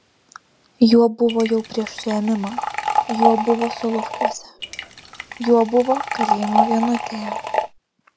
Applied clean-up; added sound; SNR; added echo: none; Liquid; 3 dB; none.